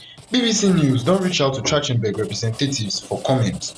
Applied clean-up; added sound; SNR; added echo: none; Writing; 20 dB; none.